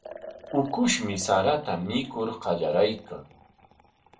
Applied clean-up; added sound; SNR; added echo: none; Liquid; 20 dB; reverberation time 0.2 s.